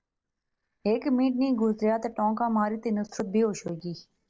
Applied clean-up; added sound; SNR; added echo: neural separator model SepFormer DNS4.